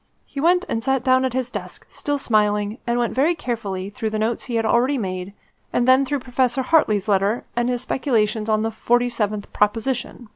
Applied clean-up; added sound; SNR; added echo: none; none; none; none.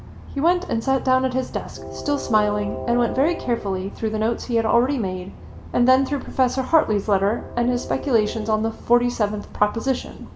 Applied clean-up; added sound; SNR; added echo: none; Train; 12 dB; reverberation time 0.6 s.